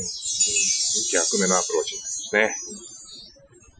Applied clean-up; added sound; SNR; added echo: classical method Wiener filter.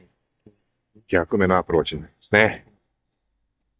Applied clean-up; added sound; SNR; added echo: neural mask model DeepFilterNet 3.